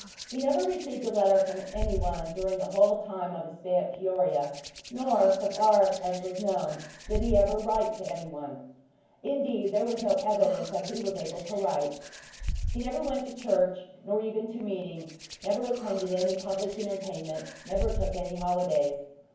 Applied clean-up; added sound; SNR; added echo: none; Hands; 10 dB; reverberation time 0.9 s.